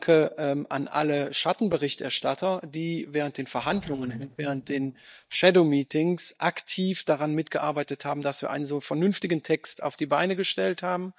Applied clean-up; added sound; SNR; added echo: neural mask model DeepFilterNet 3.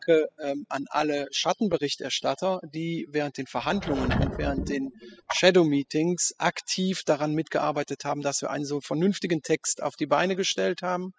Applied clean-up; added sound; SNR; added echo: classical method spectral subtraction.